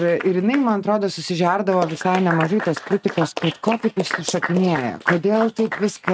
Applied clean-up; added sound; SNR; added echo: neural mask model RNNoise.